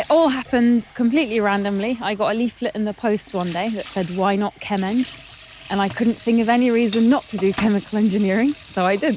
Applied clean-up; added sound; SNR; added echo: none; Sink (filling or washing) / Water tap, faucet; 18 dB; none.